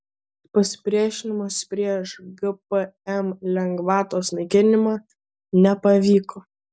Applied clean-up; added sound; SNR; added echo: none; none; none; none.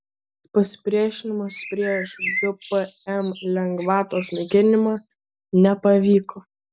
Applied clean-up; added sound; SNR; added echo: none; Bird; 12 dB; none.